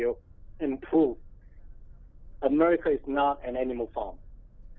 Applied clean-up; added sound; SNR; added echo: none; Boat, Water vehicle; 17 dB; none.